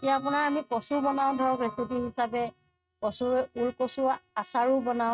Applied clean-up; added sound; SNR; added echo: neural mask model RNNoise.